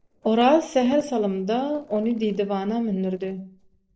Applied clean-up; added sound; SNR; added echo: neural separator model SepFormer DNS4.